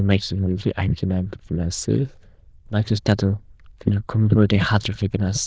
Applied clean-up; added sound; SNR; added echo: neural diffusion model UNIVERSE++.